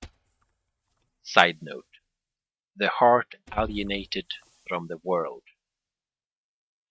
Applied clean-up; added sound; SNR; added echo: neural mask model RNNoise.